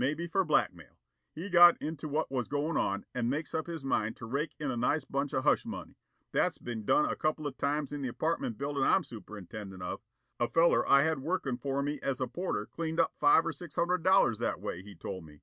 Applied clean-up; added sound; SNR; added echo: none; none; none; none.